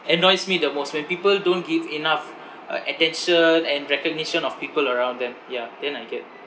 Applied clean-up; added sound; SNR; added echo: none; none; none; none.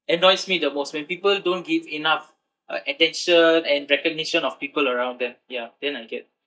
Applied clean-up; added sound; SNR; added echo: neural mask model DeepFilterNet 3.